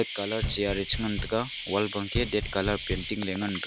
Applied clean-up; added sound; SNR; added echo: none; Insect + Knock; 5 dB; none.